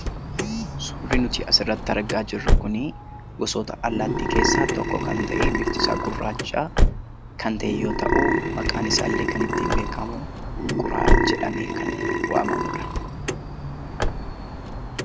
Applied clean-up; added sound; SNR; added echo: none; Car + Burping, eructation; -4 dB; none.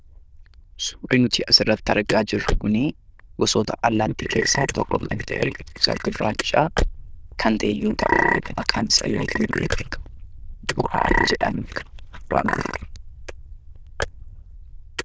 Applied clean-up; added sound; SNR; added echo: neural diffusion model UNIVERSE++.